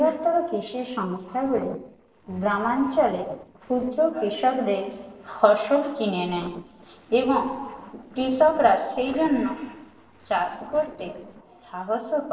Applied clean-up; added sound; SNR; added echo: neural separator model SepFormer DNS4.